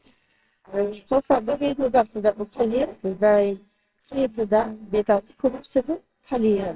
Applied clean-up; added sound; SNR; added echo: neural separator model SepFormer WHAMR!.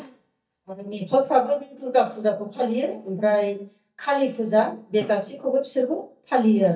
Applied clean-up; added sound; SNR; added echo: neural mask model DeepFilterNet 3.